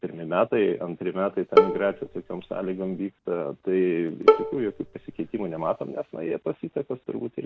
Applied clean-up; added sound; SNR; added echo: none; Bowed string instrument; -3 dB; none.